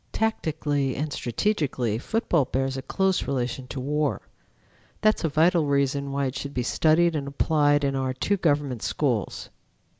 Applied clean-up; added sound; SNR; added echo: none; none; none; none.